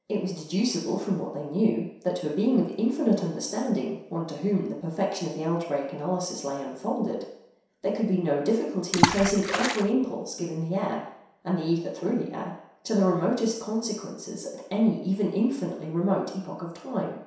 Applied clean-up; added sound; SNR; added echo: none; Water / Splash, splatter; -2 dB; reverberation time 0.7 s.